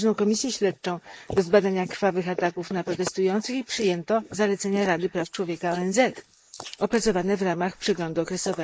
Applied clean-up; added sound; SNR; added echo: neural mask model Resemble Enhance denoiser.